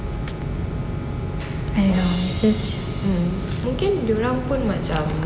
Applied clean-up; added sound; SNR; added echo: none; Crash cymbal; 19 dB; none.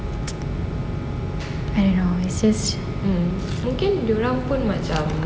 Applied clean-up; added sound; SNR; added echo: none; none; none; none.